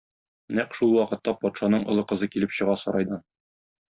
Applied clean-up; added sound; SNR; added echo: none; none; none; none.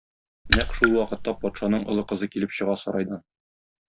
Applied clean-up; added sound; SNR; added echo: none; Raindrop / Splash, splatter; 1 dB; none.